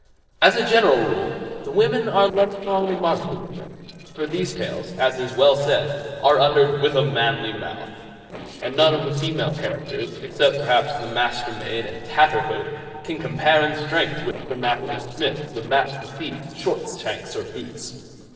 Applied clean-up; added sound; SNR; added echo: neural separator model SepFormer DNS4.